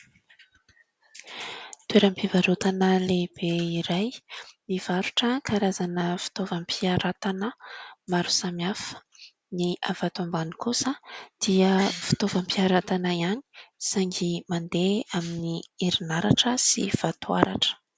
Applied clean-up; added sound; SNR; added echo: none; none; none; none.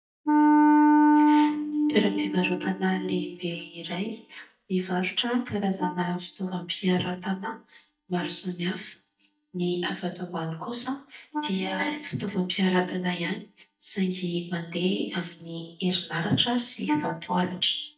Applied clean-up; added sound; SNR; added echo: neural mask model DeepFilterNet 3.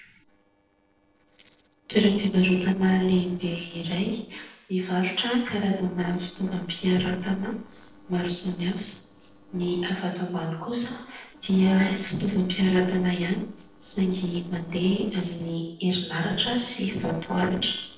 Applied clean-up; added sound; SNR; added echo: neural separator model SepFormer DNS4.